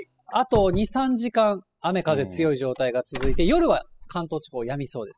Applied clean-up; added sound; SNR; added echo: classical method spectral subtraction.